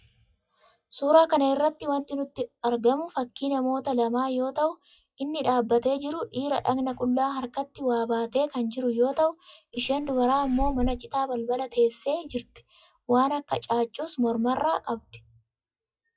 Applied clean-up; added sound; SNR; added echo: classical method log-MMSE.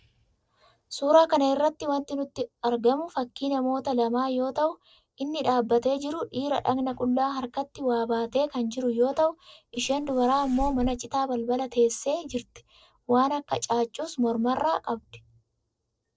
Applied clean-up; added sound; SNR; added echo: neural separator model SepFormer DNS4.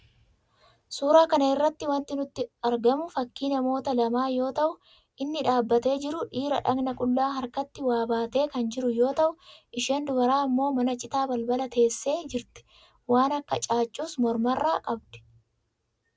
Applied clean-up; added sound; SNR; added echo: none; none; none; none.